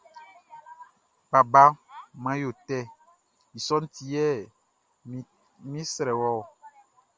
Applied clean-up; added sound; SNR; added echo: none; none; none; none.